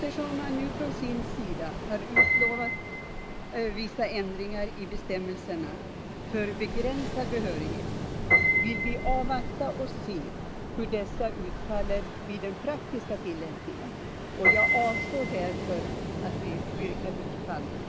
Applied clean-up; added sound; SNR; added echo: none; Ocean + Piano; -3 dB; none.